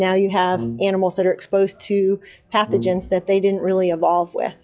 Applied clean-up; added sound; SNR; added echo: classical method log-MMSE.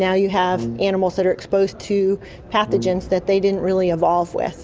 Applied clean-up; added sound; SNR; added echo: none; Brass instrument; 11 dB; none.